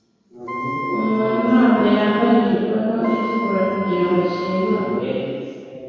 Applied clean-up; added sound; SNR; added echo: none; Wind instrument, woodwind instrument; 9 dB; reverberation time 2.0 s.